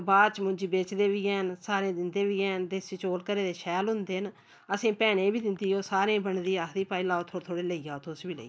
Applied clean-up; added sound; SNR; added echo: none; none; none; none.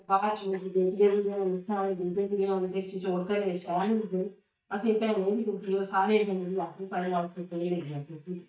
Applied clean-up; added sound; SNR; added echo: neural mask model DeepFilterNet 3.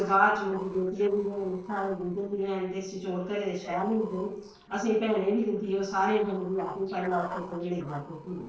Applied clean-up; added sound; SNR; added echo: neural separator model SepFormer DNS4.